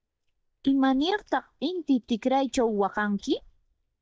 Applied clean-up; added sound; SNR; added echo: neural mask model DeepFilterNet 3.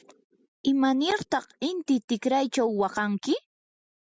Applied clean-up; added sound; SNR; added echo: none; none; none; none.